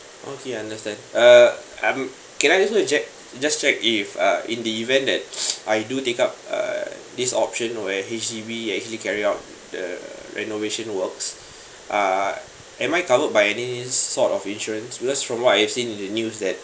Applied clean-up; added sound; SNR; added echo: none; none; none; none.